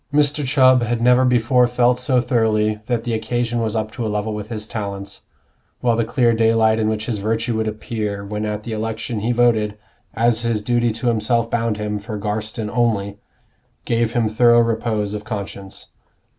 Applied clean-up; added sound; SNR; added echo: none; none; none; none.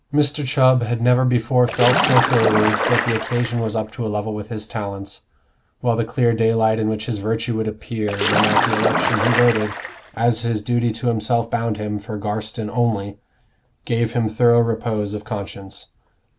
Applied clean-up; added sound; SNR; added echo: none; Splash, splatter; 1 dB; none.